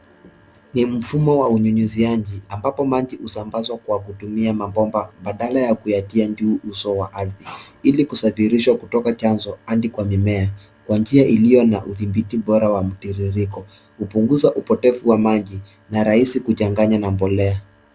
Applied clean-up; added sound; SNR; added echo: none; none; none; none.